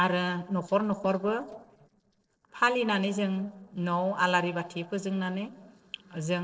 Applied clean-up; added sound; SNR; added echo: neural separator model SepFormer DNS4.